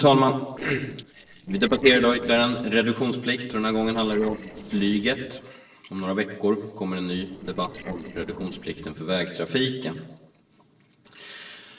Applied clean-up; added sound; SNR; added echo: neural separator model SepFormer DNS4.